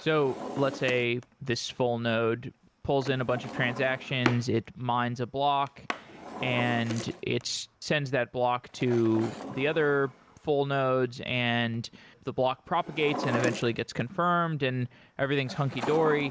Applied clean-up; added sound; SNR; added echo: none; Drawer open or close; 12 dB; none.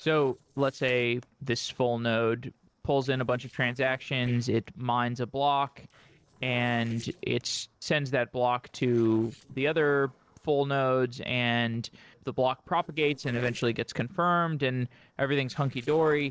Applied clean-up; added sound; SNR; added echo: neural separator model SepFormer DNS4.